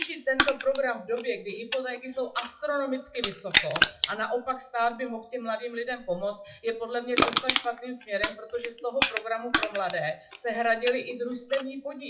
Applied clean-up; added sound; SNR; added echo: classical method WPE with log-MMSE.